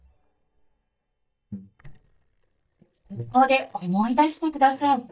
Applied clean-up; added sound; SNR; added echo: neural mask model DeepFilterNet 3.